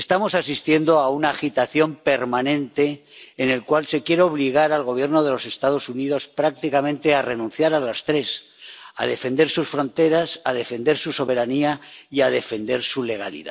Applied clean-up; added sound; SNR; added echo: none; none; none; none.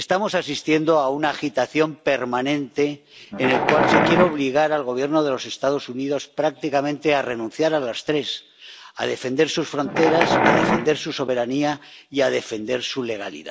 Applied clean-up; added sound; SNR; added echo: none; Wild animals; -2 dB; none.